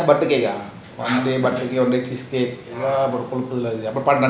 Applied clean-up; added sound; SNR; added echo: none; none; none; none.